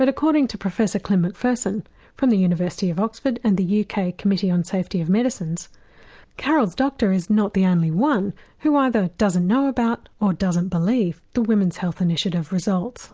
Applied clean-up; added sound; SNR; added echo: none; none; none; none.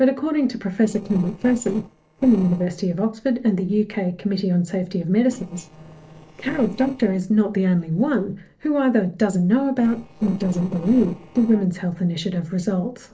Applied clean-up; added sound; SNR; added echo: neural separator model SepFormer DNS4.